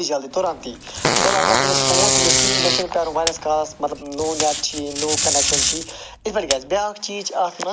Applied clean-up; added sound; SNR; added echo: none; Fart + Packing tape, duct tape; -2 dB; none.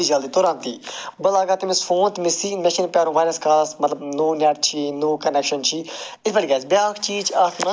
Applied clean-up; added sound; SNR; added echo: none; none; none; none.